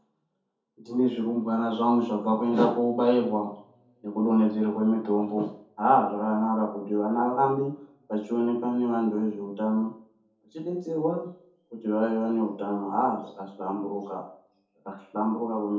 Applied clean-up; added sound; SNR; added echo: none; none; none; reverberation time 0.5 s.